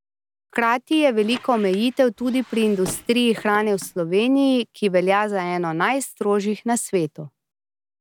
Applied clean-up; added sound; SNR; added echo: none; Squeak; 19 dB; none.